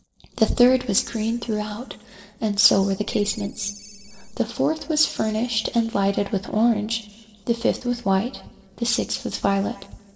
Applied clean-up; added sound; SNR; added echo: neural separator model SepFormer DNS4.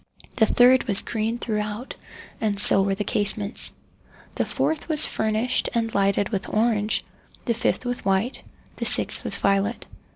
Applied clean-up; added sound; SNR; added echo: none; none; none; none.